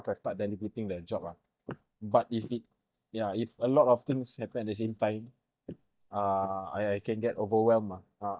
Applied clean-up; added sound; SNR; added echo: neural mask model DeepFilterNet 3.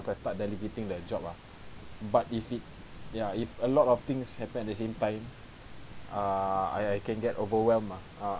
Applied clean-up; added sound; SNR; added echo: none; none; none; none.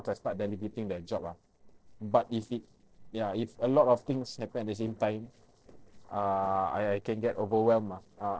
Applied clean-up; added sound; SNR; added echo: neural separator model SepFormer DNS4.